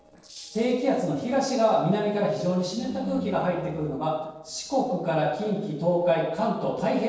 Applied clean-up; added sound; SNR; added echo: neural separator model SepFormer DNS4.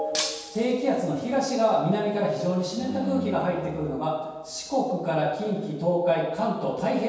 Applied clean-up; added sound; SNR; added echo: none; Shatter; 8 dB; reverberation time 1.2 s.